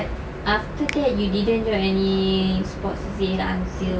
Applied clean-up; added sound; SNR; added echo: none; Finger snapping; 19 dB; none.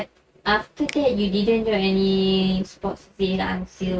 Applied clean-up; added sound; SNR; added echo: neural mask model RNNoise.